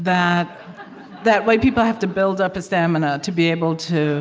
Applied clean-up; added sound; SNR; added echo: none; none; none; none.